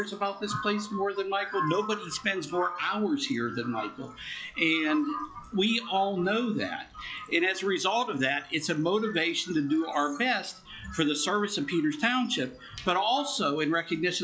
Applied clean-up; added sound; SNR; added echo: classical method log-MMSE.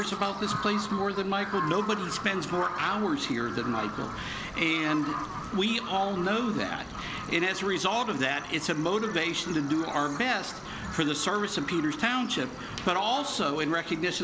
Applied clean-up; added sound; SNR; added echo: none; Bird vocalization, bird call, bird song; 9 dB; none.